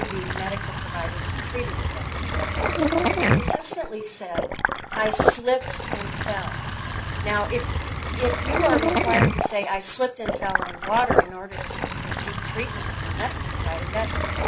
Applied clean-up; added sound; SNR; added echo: none; Sink (filling or washing); -4 dB; none.